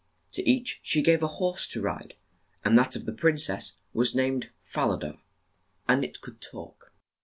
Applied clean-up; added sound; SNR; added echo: none; none; none; none.